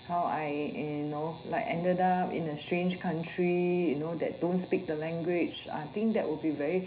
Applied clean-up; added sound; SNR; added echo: none; none; none; reverberation time 0.4 s.